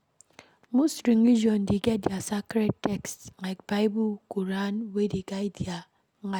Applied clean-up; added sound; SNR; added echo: none; none; none; none.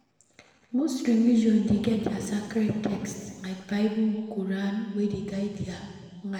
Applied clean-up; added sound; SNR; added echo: none; none; none; reverberation time 1.5 s.